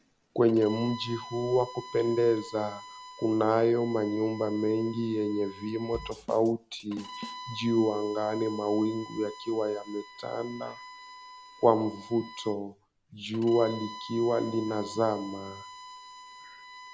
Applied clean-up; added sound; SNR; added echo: none; Bowed string instrument + Drum / Drum kit; 16 dB; none.